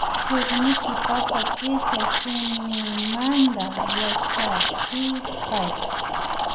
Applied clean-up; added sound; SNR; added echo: none; Liquid; -4 dB; reverberation time 1.7 s.